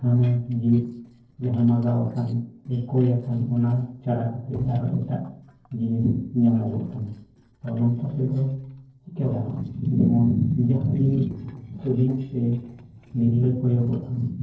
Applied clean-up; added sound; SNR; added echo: neural separator model SepFormer DNS4.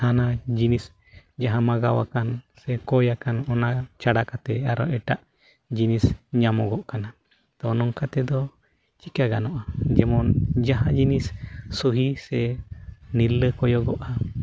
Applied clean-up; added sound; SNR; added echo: none; none; none; none.